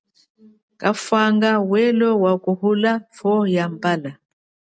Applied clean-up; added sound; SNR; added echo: none; none; none; none.